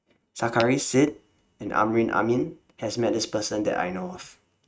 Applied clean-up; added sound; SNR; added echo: neural mask model RNNoise.